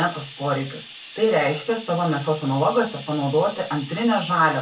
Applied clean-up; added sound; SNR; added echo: none; Bathtub (filling or washing); 18 dB; reverberation time 0.2 s.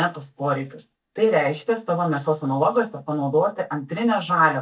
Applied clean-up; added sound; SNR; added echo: neural mask model DeepFilterNet 3.